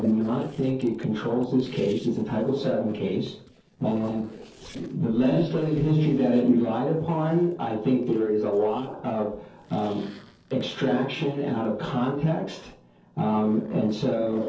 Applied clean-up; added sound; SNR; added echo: neural separator model SepFormer DNS4.